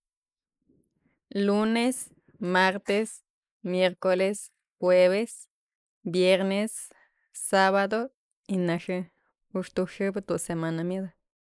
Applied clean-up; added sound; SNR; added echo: neural mask model Resemble Enhance denoiser.